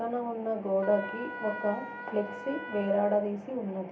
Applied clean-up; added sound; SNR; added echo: none; Trumpet; 12 dB; reverberation time 0.3 s.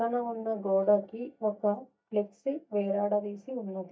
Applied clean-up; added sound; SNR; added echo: neural mask model DeepFilterNet 3.